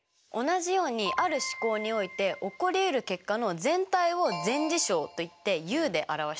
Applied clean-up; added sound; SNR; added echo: none; none; none; none.